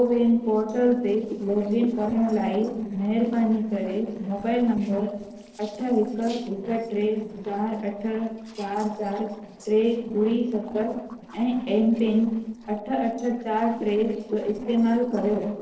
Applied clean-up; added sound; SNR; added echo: neural separator model SepFormer DNS4.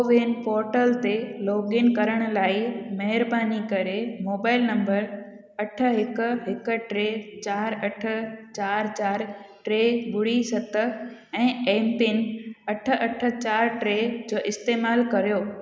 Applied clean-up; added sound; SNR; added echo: none; none; none; none.